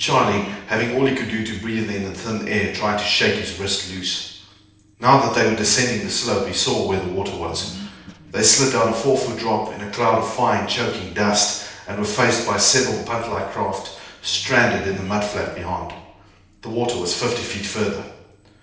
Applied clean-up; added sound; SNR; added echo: neural separator model SepFormer DNS4.